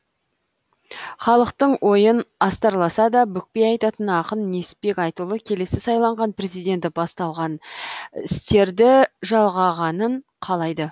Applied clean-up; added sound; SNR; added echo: none; none; none; none.